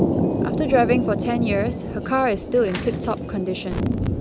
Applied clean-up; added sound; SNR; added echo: none; Thunder; 1 dB; none.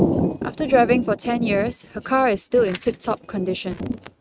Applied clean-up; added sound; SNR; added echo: neural mask model RNNoise.